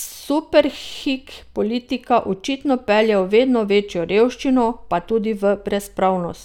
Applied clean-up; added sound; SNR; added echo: none; none; none; none.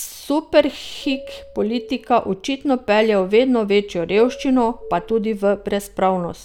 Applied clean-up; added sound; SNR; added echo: none; Doorbell; 20 dB; none.